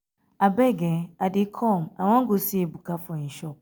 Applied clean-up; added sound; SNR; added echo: none; none; none; none.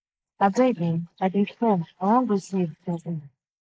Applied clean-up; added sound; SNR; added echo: neural mask model Resemble Enhance denoiser.